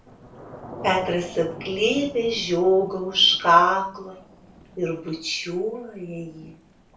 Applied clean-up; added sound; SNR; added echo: none; Thunder / Rain; 18 dB; reverberation time 0.3 s.